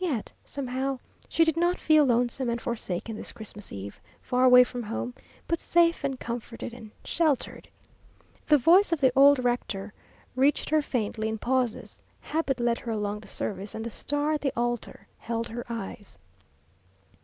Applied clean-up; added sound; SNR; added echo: none; none; none; none.